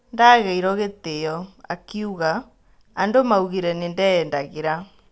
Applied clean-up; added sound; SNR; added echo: none; none; none; none.